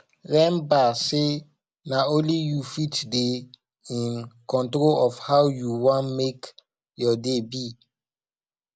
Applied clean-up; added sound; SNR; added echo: none; none; none; none.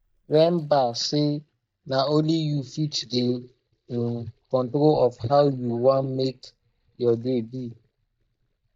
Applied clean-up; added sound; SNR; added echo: neural mask model DeepFilterNet 3.